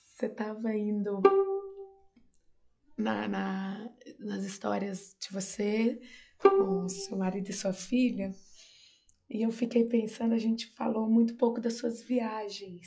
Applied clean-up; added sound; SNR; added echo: classical method log-MMSE.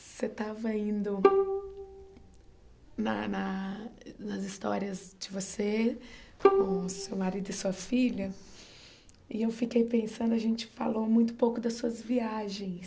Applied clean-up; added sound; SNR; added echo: none; Bowed string instrument; -1 dB; none.